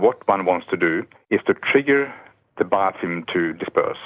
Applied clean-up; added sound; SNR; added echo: none; none; none; none.